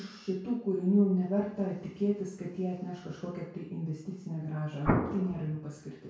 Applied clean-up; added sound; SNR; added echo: none; Explosion; 0 dB; reverberation time 0.6 s.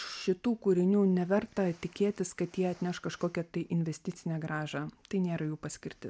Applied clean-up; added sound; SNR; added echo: none; none; none; none.